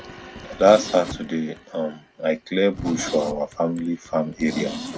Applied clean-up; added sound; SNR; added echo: none; Zipper (clothing); 12 dB; none.